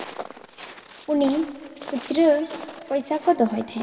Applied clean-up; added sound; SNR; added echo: none; Walk, footsteps; 15 dB; reverberation time 2.0 s.